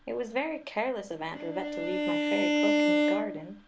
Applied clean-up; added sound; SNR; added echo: none; Bowed string instrument; -5 dB; none.